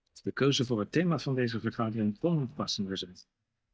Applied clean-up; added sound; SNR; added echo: neural mask model DeepFilterNet 3.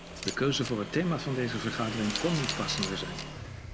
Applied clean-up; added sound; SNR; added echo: none; Motorcycle / Engine + Camera; 5 dB; none.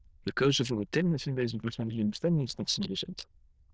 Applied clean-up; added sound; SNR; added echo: neural diffusion model UNIVERSE++.